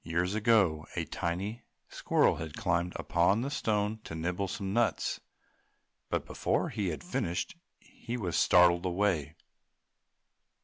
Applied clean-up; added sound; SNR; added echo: none; none; none; none.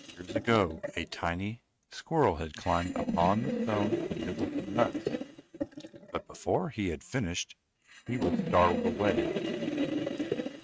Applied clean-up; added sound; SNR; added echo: neural mask model RNNoise.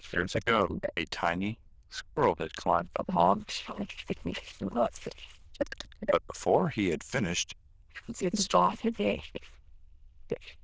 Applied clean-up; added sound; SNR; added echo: neural diffusion model UNIVERSE++.